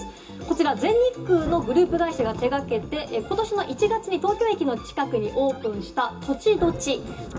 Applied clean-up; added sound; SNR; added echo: none; Thunder; 16 dB; reverberation time 0.2 s.